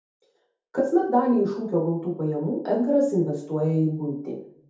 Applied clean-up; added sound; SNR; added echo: none; none; none; reverberation time 0.6 s.